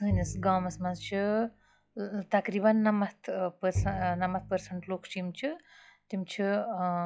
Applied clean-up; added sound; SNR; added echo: classical method log-MMSE.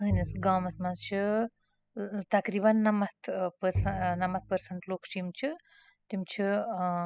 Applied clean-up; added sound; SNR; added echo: classical method spectral subtraction.